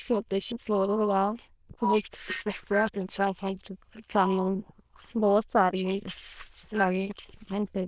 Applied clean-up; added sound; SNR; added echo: neural diffusion model UNIVERSE++.